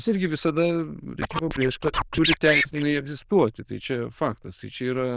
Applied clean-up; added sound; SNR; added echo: neural diffusion model UNIVERSE++.